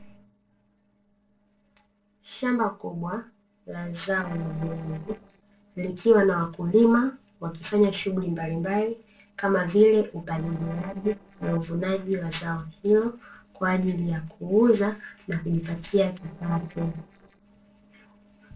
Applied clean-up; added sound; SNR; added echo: neural separator model SepFormer DNS4.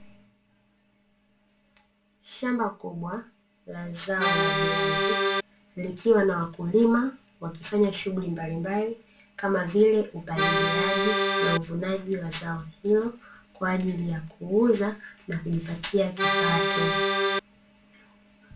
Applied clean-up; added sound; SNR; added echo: none; Accordion; -5 dB; reverberation time 0.2 s.